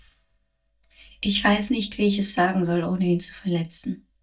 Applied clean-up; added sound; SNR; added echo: neural mask model DeepFilterNet 3.